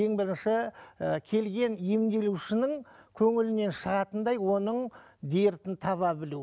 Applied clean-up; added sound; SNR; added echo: none; none; none; none.